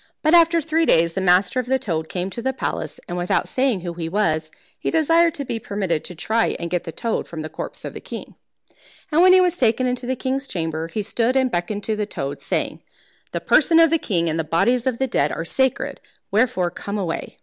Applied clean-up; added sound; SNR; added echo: none; none; none; none.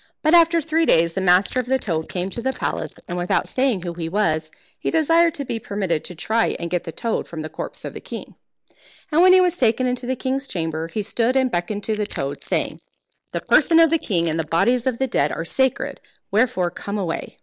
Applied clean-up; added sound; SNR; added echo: neural mask model Resemble Enhance denoiser.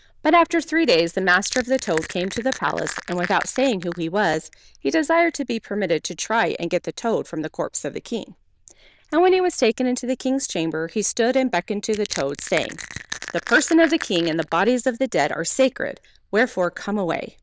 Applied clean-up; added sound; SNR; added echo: neural diffusion model UNIVERSE++.